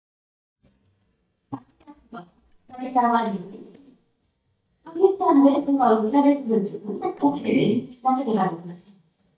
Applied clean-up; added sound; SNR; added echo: neural mask model DeepFilterNet 3.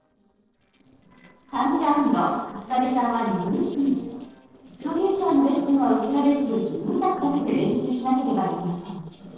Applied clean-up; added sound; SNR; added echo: neural separator model SepFormer DNS4.